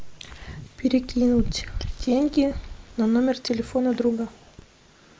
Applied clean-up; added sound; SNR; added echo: neural mask model Resemble Enhance denoiser.